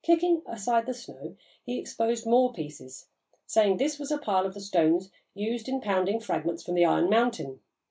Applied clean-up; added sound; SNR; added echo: none; none; none; none.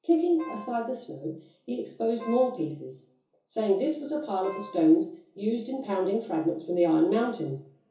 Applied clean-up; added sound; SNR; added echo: none; Wind instrument, woodwind instrument; 16 dB; reverberation time 0.7 s.